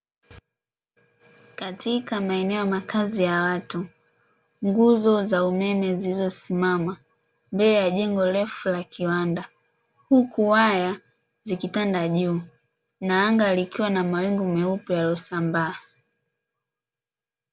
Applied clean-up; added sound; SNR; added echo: none; none; none; none.